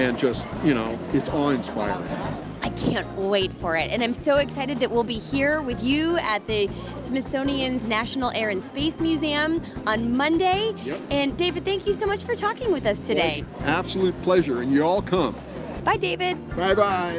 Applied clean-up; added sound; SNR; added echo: none; none; none; none.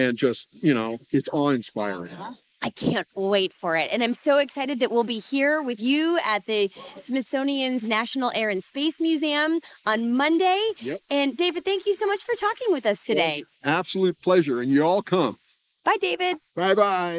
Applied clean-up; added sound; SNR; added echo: neural mask model Resemble Enhance denoiser.